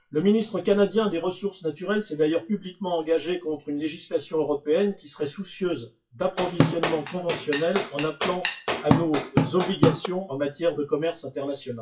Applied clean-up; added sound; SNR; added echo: classical method WPE with log-MMSE.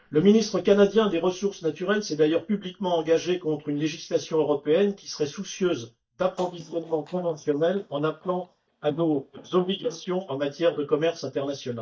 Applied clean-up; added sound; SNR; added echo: neural mask model DeepFilterNet 3.